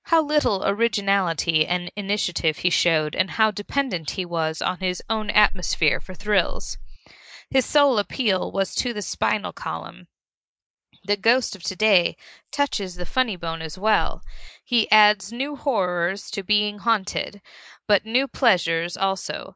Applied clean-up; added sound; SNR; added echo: neural mask model Resemble Enhance denoiser.